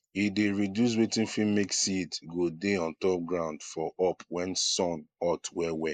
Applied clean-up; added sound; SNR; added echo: neural mask model Resemble Enhance denoiser.